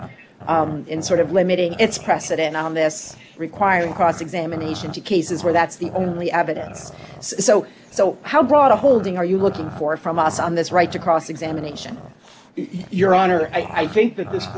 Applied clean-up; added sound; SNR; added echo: none; Growling; 17 dB; none.